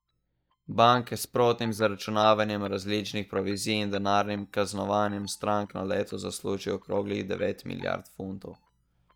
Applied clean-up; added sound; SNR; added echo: neural mask model DeepFilterNet 3.